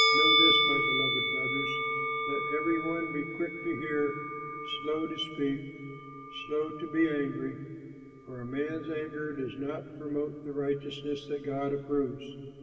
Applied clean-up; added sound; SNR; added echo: none; Musical instrument; -1 dB; reverberation time 2.5 s.